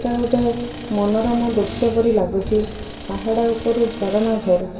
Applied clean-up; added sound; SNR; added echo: none; Accelerating, revving, vroom; 17 dB; reverberation time 1.8 s.